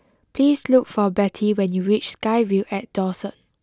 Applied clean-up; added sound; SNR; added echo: none; none; none; none.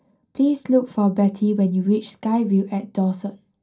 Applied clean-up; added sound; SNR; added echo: none; none; none; reverberation time 0.3 s.